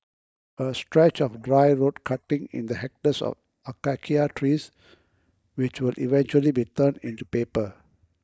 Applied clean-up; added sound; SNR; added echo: neural mask model DeepFilterNet 3.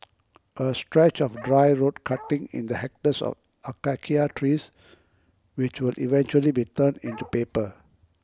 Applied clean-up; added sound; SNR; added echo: none; Bark; 18 dB; none.